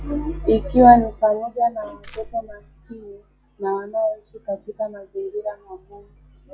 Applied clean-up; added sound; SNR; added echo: classical method log-MMSE.